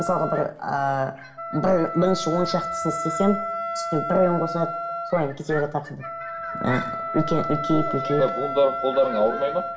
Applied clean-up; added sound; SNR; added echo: none; Wind instrument, woodwind instrument; 6 dB; reverberation time 0.6 s.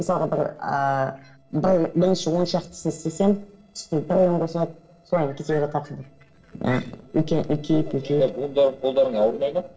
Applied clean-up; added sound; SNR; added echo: neural separator model SepFormer DNS4.